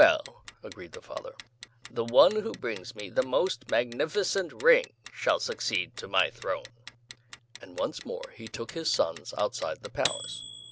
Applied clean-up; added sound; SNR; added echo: none; Clock; 16 dB; none.